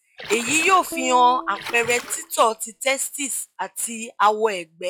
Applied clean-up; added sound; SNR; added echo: classical method log-MMSE.